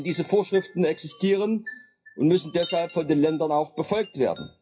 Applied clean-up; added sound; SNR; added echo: classical method WPE with log-MMSE.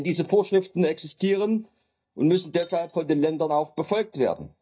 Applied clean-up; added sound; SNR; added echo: neural mask model DeepFilterNet 3.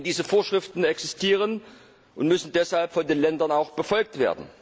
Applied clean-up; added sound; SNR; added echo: none; none; none; none.